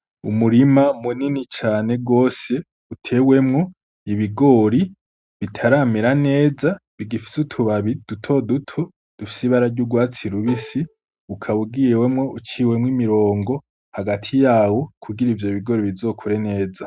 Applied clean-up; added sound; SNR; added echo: neural mask model RNNoise.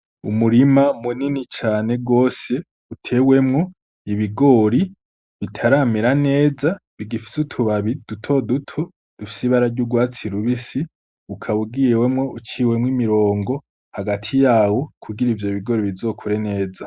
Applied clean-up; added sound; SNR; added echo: neural mask model Resemble Enhance denoiser.